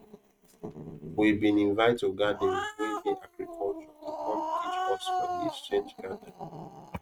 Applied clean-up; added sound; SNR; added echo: neural mask model RNNoise.